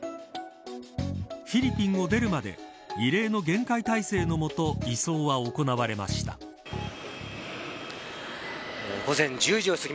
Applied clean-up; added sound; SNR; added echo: none; none; none; none.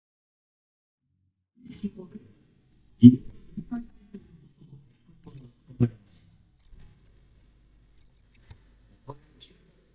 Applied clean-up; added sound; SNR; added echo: neural mask model DeepFilterNet 3.